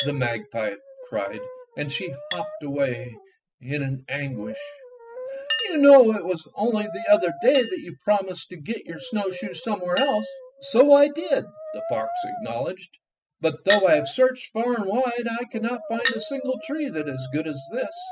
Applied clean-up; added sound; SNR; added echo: classical method spectral subtraction.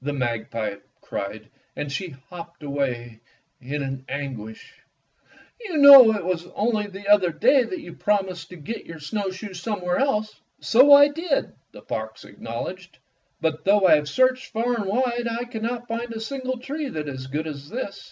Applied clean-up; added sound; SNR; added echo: none; none; none; none.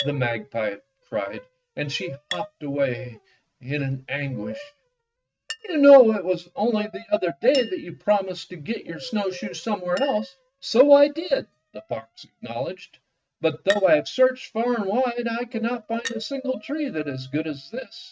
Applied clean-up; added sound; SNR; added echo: neural mask model RNNoise.